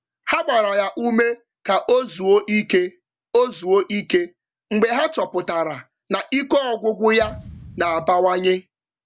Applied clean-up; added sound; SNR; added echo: none; Thump, thud; 19 dB; none.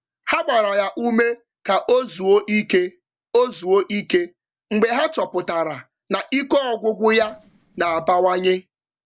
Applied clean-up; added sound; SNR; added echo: neural separator model SepFormer DNS4.